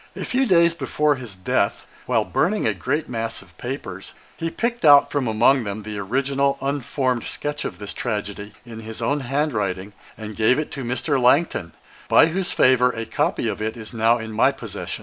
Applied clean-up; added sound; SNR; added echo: none; none; none; none.